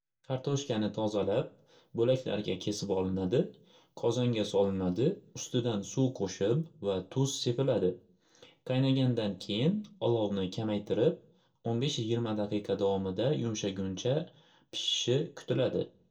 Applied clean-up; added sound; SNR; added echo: none; none; none; reverberation time 0.2 s.